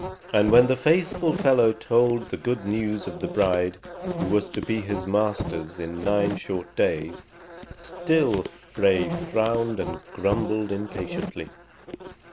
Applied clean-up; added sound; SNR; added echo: none; Insect; 10 dB; none.